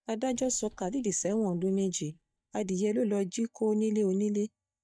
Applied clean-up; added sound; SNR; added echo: neural mask model DeepFilterNet 3.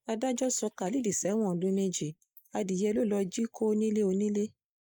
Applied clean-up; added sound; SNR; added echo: neural mask model Resemble Enhance denoiser.